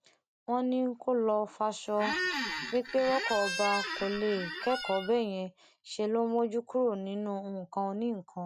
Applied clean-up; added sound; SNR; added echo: none; Squeak; 4 dB; none.